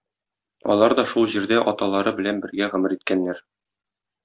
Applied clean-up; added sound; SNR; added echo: none; none; none; none.